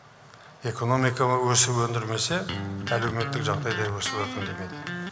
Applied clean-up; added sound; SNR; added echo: none; Electric guitar; 6 dB; none.